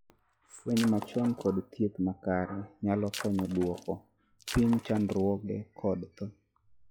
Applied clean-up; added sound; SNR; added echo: classical method log-MMSE.